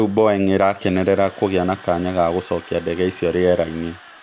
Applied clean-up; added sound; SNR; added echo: none; Drill; 20 dB; none.